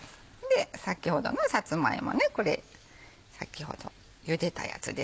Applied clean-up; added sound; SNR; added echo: none; none; none; none.